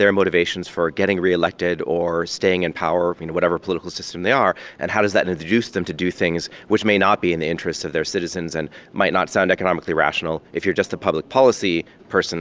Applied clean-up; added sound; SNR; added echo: none; none; none; none.